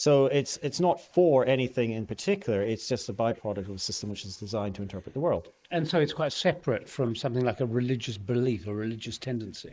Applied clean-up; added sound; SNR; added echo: neural mask model Resemble Enhance denoiser.